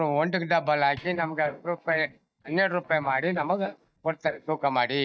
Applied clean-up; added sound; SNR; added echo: neural mask model DeepFilterNet 3.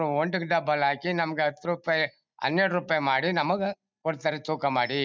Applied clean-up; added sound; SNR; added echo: none; none; none; none.